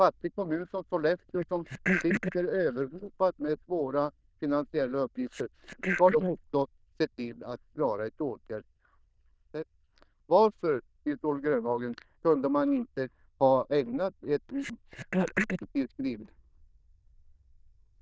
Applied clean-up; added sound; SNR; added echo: neural diffusion model UNIVERSE++.